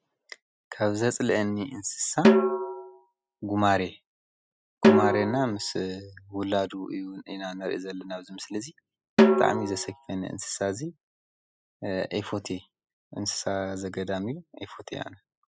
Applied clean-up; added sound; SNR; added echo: classical method spectral subtraction.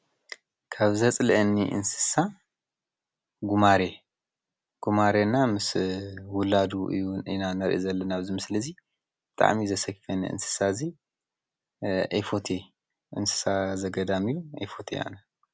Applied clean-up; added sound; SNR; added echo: none; none; none; none.